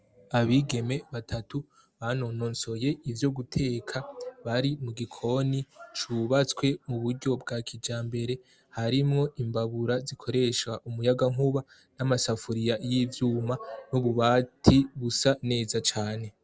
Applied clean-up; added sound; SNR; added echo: none; none; none; none.